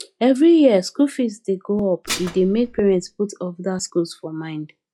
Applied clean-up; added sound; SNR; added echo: classical method log-MMSE.